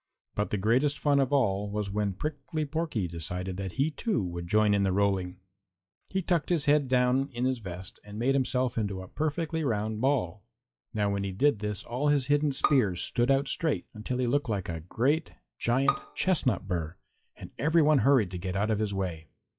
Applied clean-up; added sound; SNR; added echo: classical method log-MMSE.